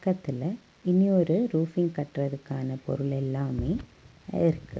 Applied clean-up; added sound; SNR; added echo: none; none; none; none.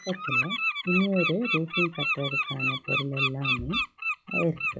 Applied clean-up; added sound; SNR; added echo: classical method log-MMSE.